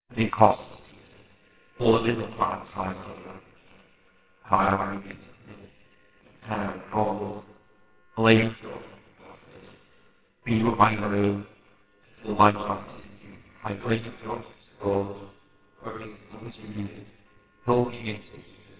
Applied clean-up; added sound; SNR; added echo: neural separator model SepFormer WHAMR!.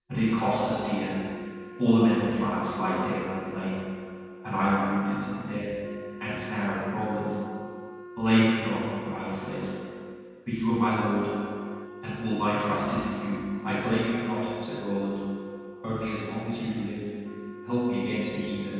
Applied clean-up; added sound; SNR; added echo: none; Wind instrument, woodwind instrument; 16 dB; reverberation time 2.1 s.